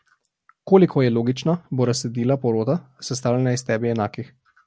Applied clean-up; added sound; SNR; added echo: none; none; none; none.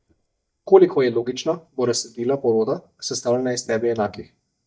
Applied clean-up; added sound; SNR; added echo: neural mask model DeepFilterNet 3.